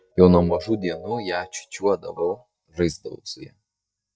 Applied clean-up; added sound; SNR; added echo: neural mask model DeepFilterNet 3.